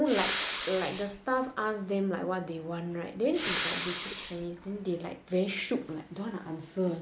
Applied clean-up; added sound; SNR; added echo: none; Respiratory sounds; -3 dB; none.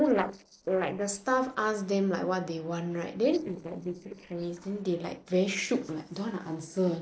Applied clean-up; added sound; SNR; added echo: neural separator model SepFormer DNS4.